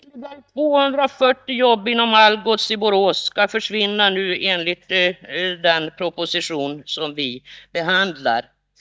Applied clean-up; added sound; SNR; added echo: neural mask model DeepFilterNet 3.